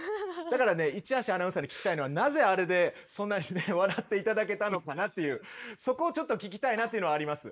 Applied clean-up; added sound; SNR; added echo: neural mask model Resemble Enhance denoiser.